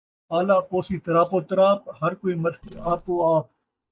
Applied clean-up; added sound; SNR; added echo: neural mask model DeepFilterNet 3.